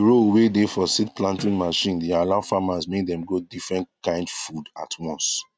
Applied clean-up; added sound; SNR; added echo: neural mask model RNNoise.